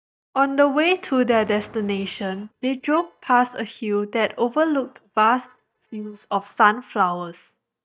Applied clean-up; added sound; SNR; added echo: neural mask model DeepFilterNet 3.